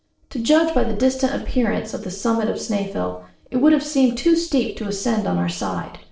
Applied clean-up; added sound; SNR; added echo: neural separator model SepFormer DNS4.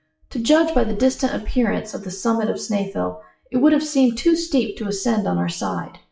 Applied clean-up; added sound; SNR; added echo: classical method WPE with log-MMSE.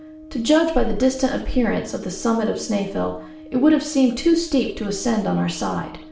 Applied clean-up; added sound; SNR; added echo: none; Brass instrument; 20 dB; reverberation time 0.5 s.